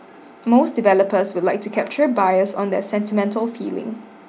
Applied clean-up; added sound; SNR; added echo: none; none; none; none.